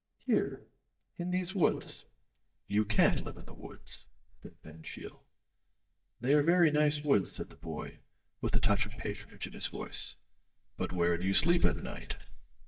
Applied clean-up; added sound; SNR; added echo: neural mask model DeepFilterNet 3.